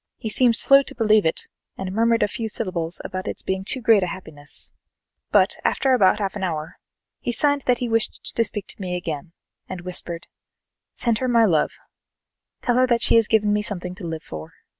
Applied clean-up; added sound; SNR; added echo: none; none; none; none.